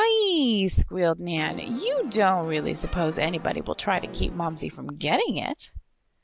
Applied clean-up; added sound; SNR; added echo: none; Brass instrument; 17 dB; none.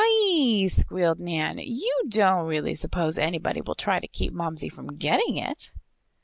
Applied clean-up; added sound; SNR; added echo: none; none; none; none.